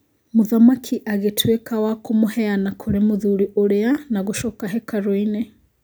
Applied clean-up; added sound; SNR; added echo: none; none; none; none.